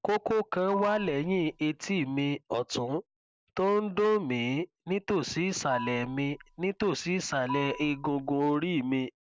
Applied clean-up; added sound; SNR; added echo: none; Marimba, xylophone; 13 dB; none.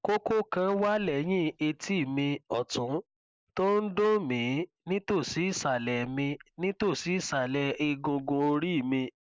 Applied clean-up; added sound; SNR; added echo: neural mask model Resemble Enhance denoiser.